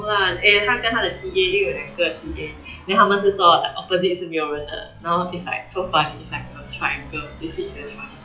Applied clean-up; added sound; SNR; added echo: classical method WPE with log-MMSE.